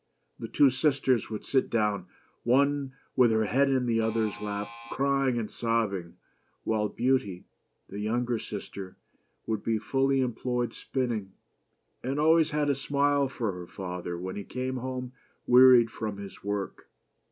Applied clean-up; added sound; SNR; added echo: none; Alarm; 16 dB; none.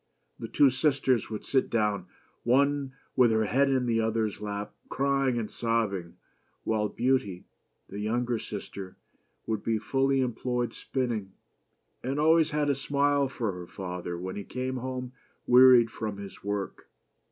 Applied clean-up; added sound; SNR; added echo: none; none; none; none.